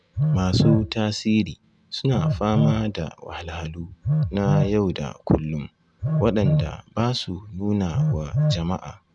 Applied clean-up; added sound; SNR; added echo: none; Telephone; 2 dB; none.